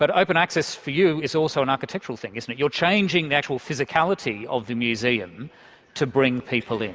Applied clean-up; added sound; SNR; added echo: none; none; none; none.